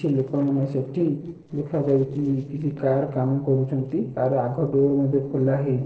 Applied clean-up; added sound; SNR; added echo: neural separator model SepFormer DNS4.